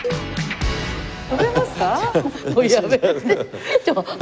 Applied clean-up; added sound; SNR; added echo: none; Cowbell; 14 dB; none.